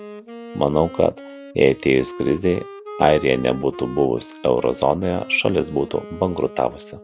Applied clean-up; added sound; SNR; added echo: none; Wind instrument, woodwind instrument; 16 dB; none.